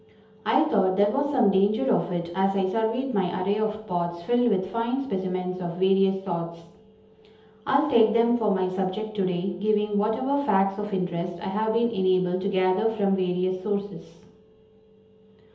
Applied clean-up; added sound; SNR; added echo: none; none; none; reverberation time 0.8 s.